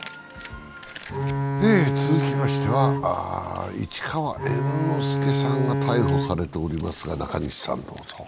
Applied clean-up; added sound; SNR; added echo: none; Bowed string instrument; -1 dB; none.